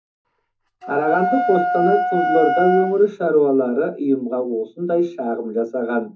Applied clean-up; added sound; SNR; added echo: none; Wind instrument, woodwind instrument; 2 dB; reverberation time 0.3 s.